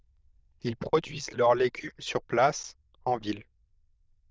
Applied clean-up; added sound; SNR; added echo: neural diffusion model UNIVERSE++.